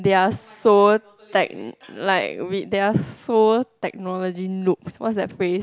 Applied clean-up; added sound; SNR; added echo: none; none; none; none.